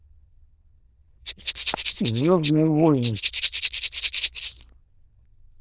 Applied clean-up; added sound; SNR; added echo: neural diffusion model UNIVERSE++.